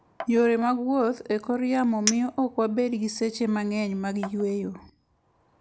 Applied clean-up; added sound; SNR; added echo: none; Chink, clink; 14 dB; none.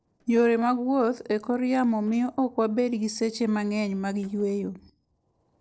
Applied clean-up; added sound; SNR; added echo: neural separator model SepFormer DNS4.